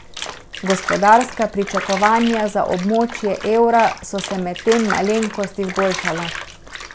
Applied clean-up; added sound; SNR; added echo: none; Bathtub (filling or washing); 10 dB; none.